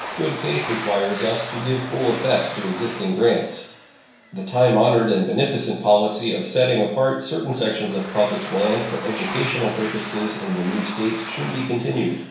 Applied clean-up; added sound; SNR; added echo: none; Domestic sounds, home sounds; 12 dB; reverberation time 0.6 s.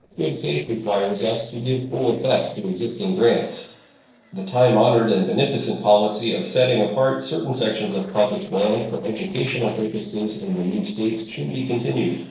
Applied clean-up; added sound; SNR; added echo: neural separator model SepFormer DNS4.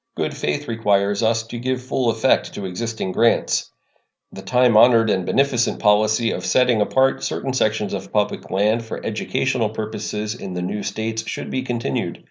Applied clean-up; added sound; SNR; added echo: none; none; none; none.